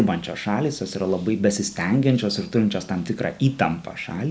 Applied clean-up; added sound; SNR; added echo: none; none; none; none.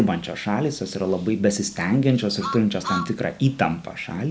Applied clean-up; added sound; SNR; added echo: none; Truck; 10 dB; none.